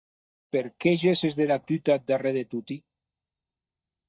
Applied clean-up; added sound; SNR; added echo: neural mask model DeepFilterNet 3.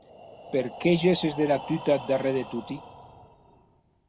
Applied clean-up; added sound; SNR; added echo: none; Breathing; 14 dB; none.